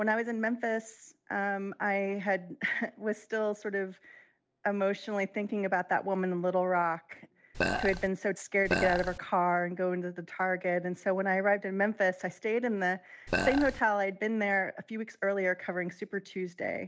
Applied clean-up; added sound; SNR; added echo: none; Burping, eructation; 1 dB; none.